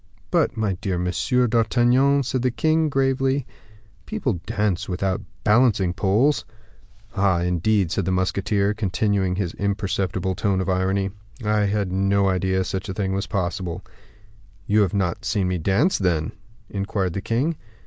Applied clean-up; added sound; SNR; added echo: none; none; none; none.